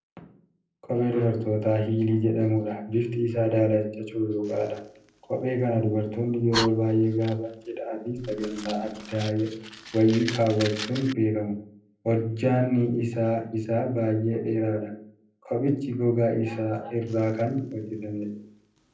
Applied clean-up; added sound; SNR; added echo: none; Fire; 17 dB; reverberation time 0.6 s.